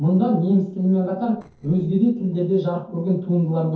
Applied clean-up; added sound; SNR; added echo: neural separator model SepFormer DNS4.